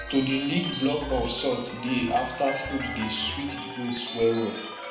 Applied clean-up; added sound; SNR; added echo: none; Chime; 8 dB; reverberation time 0.7 s.